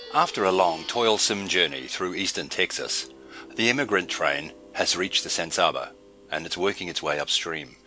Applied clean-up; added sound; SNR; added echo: none; Plucked string instrument; 20 dB; none.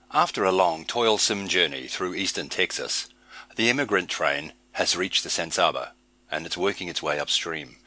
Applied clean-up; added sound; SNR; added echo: none; none; none; none.